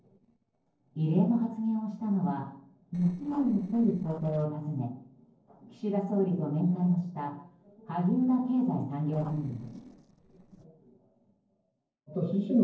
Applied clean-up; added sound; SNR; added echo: neural separator model SepFormer DNS4.